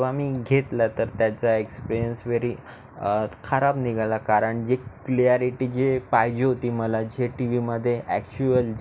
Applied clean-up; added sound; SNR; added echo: none; none; none; none.